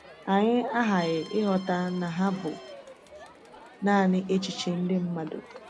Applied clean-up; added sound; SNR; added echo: none; Crowd + Accordion; 19 dB; none.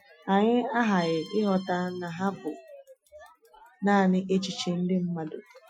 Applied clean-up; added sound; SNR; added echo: classical method Wiener filter.